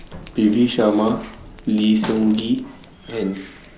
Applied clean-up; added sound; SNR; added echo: none; Scissors; 17 dB; none.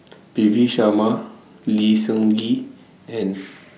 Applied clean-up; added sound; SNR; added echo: none; none; none; none.